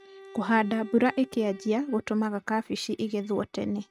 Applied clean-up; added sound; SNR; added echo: neural mask model RNNoise.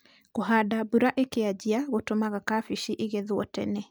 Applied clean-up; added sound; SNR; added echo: none; none; none; none.